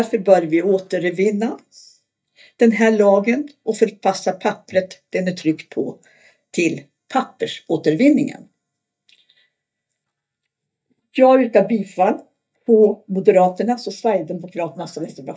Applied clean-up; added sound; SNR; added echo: neural mask model DeepFilterNet 3.